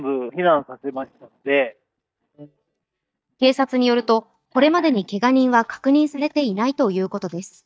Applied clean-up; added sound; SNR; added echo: neural mask model DeepFilterNet 3.